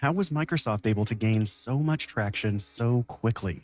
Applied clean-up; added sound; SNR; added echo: neural mask model RNNoise.